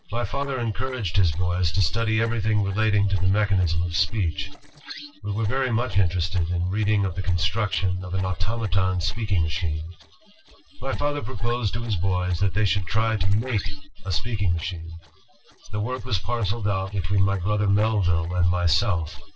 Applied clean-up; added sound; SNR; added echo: neural separator model SepFormer DNS4.